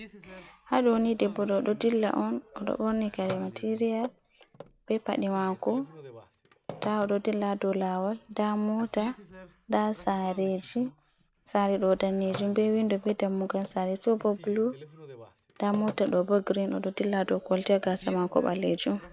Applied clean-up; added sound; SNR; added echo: none; Telephone; 19 dB; none.